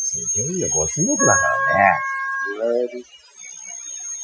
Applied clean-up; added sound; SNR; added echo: classical method Wiener filter.